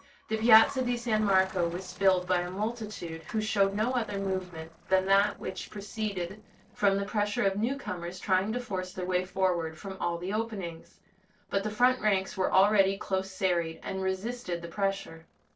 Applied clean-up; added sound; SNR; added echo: neural separator model SepFormer DNS4.